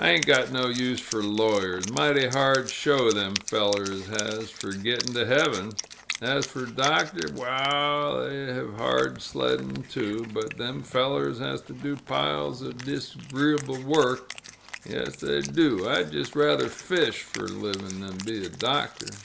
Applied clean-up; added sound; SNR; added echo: none; Wind instrument, woodwind instrument; 14 dB; none.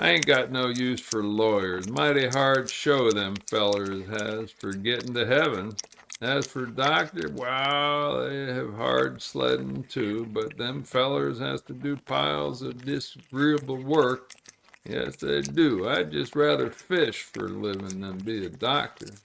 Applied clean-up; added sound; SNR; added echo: neural mask model RNNoise.